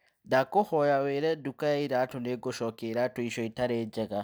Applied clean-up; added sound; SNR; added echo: none; none; none; none.